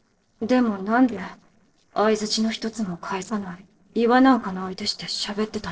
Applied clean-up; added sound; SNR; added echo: neural separator model SepFormer DNS4.